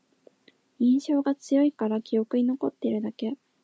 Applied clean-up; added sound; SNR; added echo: none; none; none; none.